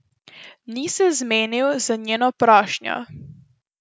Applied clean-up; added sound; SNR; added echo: none; none; none; none.